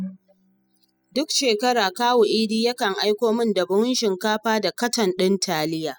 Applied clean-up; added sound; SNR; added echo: classical method spectral subtraction.